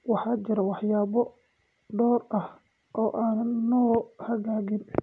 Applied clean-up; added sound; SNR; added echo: none; none; none; none.